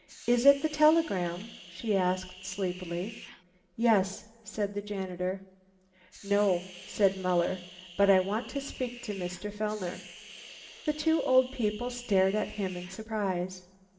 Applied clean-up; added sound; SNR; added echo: none; Hiss; 18 dB; reverberation time 0.8 s.